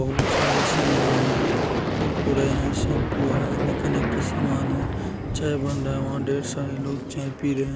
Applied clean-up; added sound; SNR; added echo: none; Boom; -3 dB; none.